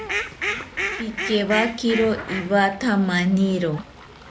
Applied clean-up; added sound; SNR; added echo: none; Fowl; 8 dB; none.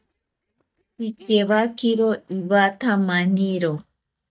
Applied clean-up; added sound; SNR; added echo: neural mask model DeepFilterNet 3.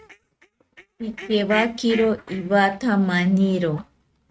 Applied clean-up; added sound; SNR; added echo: neural mask model RNNoise.